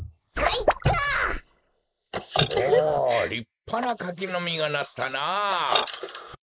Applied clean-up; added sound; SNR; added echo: neural mask model Resemble Enhance denoiser.